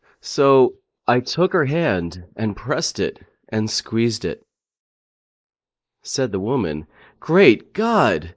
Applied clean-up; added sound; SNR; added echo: neural mask model Resemble Enhance denoiser.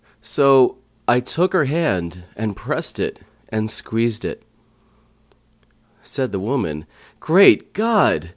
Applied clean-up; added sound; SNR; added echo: none; none; none; none.